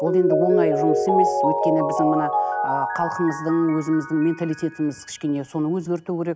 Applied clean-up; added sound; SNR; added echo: none; Mallet percussion; 1 dB; none.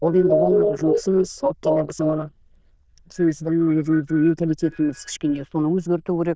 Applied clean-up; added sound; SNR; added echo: neural diffusion model UNIVERSE++.